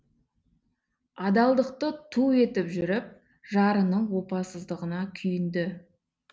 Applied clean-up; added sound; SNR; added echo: none; none; none; none.